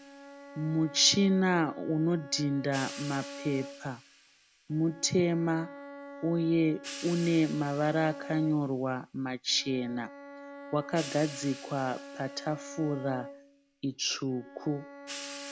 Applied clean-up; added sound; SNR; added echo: none; Bowed string instrument + Hi-hat; 14 dB; none.